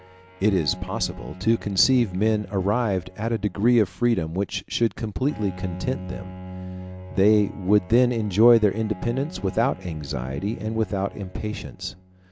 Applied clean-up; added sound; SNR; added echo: none; Bowed string instrument; 15 dB; none.